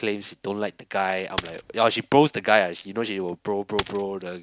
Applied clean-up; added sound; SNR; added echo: none; Coin (dropping); 8 dB; none.